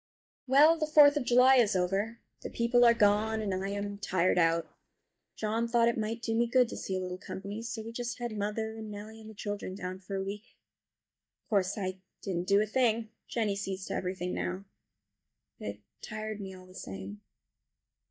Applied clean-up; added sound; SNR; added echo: neural mask model DeepFilterNet 3.